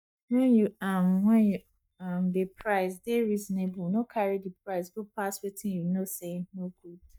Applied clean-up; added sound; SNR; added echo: neural mask model DeepFilterNet 3.